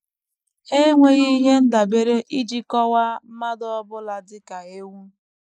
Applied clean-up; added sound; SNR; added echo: neural mask model Resemble Enhance denoiser.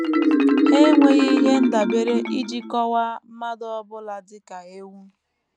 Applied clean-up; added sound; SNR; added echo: none; Marimba, xylophone; -2 dB; none.